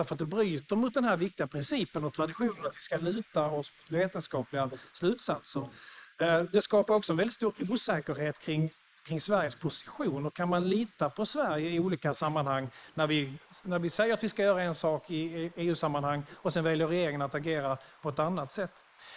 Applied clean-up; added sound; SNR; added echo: neural mask model Resemble Enhance denoiser.